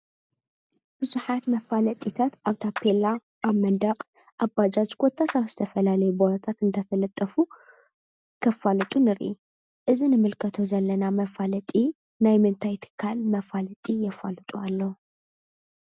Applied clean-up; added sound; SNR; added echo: none; Clapping; 17 dB; none.